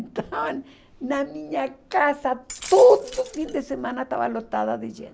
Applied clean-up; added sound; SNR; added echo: none; Glass; 17 dB; none.